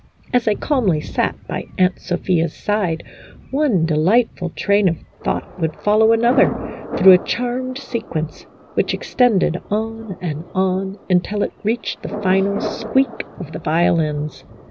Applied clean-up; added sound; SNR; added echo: none; Thunder; 13 dB; none.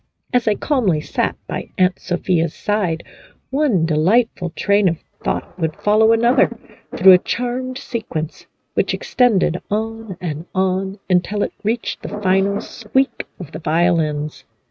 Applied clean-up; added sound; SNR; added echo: neural mask model RNNoise.